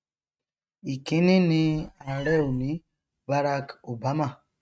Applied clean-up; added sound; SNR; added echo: neural mask model RNNoise.